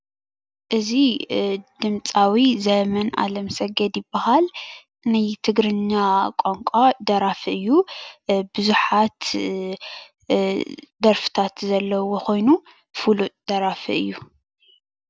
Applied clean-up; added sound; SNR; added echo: none; none; none; none.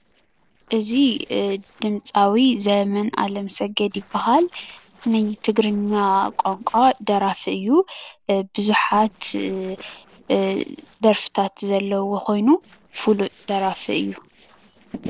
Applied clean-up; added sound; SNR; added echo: neural separator model SepFormer DNS4.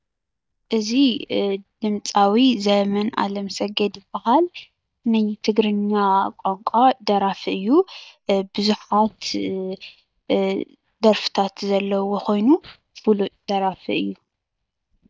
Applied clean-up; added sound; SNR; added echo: neural mask model DeepFilterNet 3.